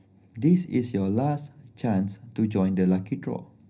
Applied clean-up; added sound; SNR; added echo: none; none; none; reverberation time 0.5 s.